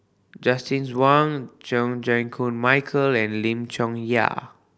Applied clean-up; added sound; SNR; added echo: none; none; none; none.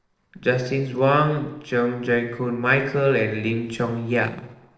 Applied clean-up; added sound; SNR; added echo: neural separator model SepFormer DNS4.